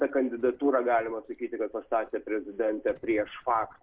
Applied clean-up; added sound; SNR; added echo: neural separator model SepFormer DNS4.